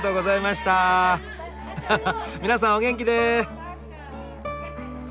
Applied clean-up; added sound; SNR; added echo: none; Musical instrument; 17 dB; none.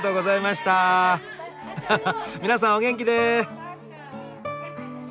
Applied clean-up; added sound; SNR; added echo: none; none; none; none.